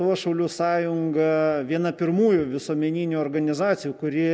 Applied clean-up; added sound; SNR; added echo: none; none; none; none.